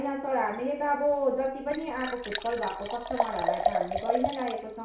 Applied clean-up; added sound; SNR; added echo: none; Liquid; 3 dB; reverberation time 0.6 s.